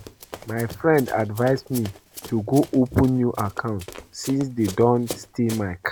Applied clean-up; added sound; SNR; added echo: none; Run; 17 dB; none.